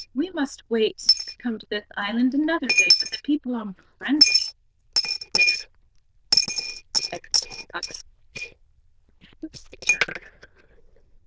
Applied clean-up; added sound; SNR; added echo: neural diffusion model UNIVERSE++.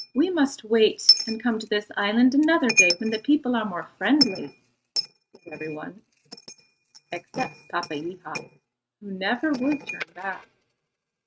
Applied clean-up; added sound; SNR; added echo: neural mask model RNNoise.